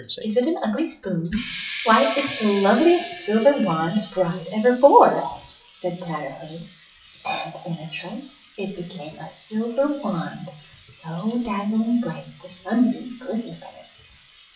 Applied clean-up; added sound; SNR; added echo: classical method WPE with log-MMSE.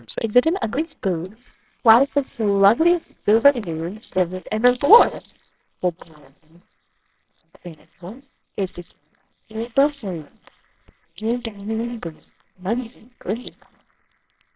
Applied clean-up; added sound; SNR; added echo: neural separator model SepFormer WHAMR!.